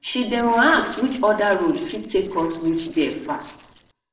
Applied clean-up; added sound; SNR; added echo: neural separator model SepFormer DNS4.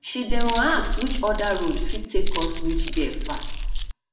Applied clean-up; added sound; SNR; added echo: none; Keys jangling; -5 dB; reverberation time 0.7 s.